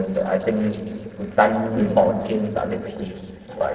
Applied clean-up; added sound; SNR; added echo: neural separator model SepFormer DNS4.